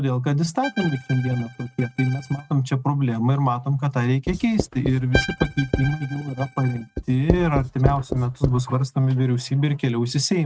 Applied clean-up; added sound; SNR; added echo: neural mask model RNNoise.